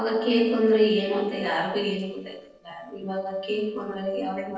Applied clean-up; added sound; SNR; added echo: neural separator model SepFormer DNS4.